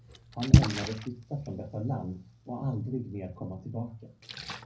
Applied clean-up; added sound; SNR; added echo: none; Splash, splatter; -5 dB; reverberation time 0.4 s.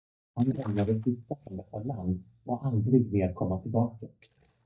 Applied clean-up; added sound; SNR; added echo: neural mask model DeepFilterNet 3.